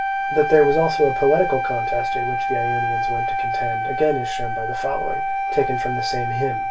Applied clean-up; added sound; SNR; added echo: none; Wind instrument, woodwind instrument; 1 dB; reverberation time 0.2 s.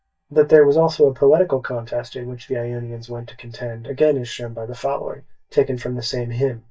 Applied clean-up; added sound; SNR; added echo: neural mask model DeepFilterNet 3.